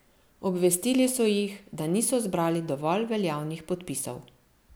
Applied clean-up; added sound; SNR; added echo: none; none; none; none.